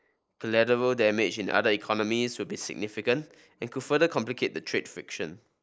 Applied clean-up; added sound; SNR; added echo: neural mask model Resemble Enhance denoiser.